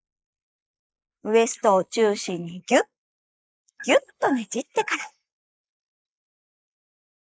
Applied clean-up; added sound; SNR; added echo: neural mask model Resemble Enhance denoiser.